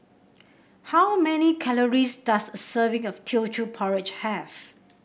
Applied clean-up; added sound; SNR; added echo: none; none; none; none.